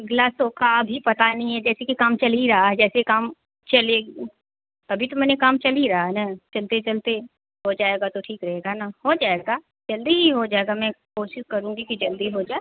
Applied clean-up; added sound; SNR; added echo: none; none; none; none.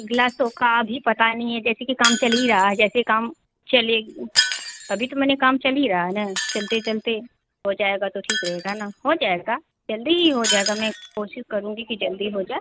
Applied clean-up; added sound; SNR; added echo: none; Shatter; 9 dB; none.